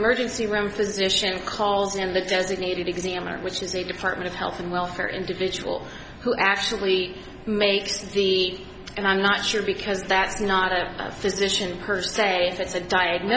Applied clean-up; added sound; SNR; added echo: none; none; none; none.